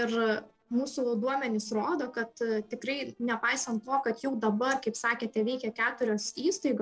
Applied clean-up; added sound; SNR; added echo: neural separator model SepFormer DNS4.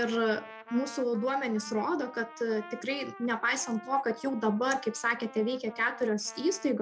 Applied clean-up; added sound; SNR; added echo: none; Trumpet; 18 dB; none.